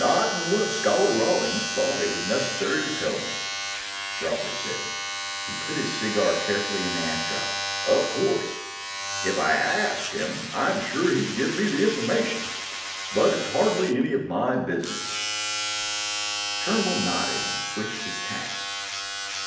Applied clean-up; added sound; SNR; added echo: none; Domestic sounds, home sounds; 4 dB; reverberation time 0.8 s.